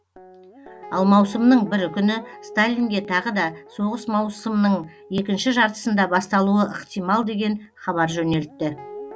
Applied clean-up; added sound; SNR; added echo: none; Guitar; 19 dB; none.